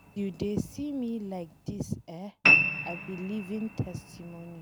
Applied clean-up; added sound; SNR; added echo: none; Piano; -4 dB; none.